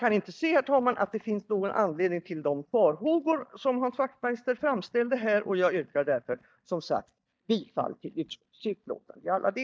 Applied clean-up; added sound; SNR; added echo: neural mask model DeepFilterNet 3.